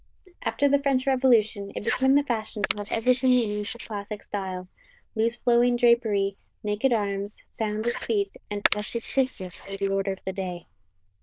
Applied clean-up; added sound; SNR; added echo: neural diffusion model UNIVERSE++.